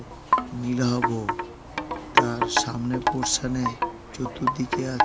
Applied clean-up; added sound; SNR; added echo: none; Wind chime; -2 dB; none.